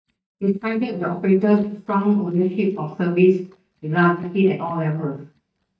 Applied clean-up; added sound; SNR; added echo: neural mask model DeepFilterNet 3.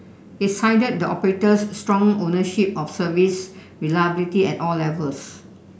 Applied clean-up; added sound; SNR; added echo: none; none; none; none.